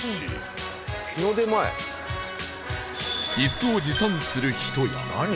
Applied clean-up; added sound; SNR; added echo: none; none; none; none.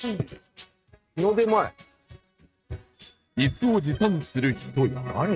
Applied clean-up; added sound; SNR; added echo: neural mask model RNNoise.